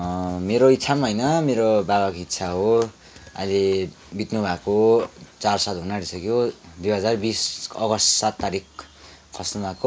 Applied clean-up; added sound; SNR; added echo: none; none; none; none.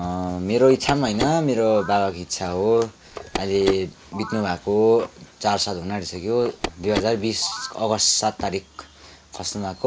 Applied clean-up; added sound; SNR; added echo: none; Telephone; 12 dB; none.